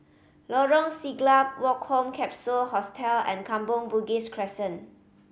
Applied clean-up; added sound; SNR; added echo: none; none; none; none.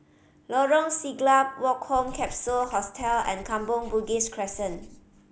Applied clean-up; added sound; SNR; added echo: none; Writing; 16 dB; none.